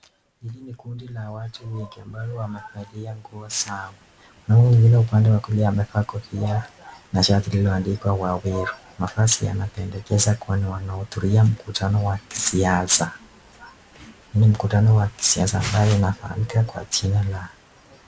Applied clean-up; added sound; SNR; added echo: none; none; none; none.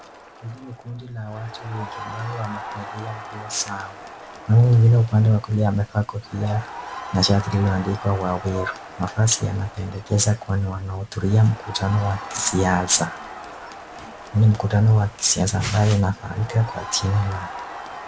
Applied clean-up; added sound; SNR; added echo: none; Crowd; 15 dB; none.